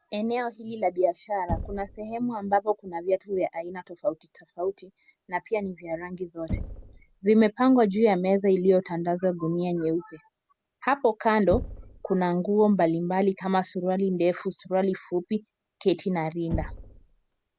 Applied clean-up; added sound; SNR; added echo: none; Knock; 16 dB; none.